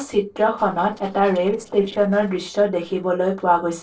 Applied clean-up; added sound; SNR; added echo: neural separator model SepFormer DNS4.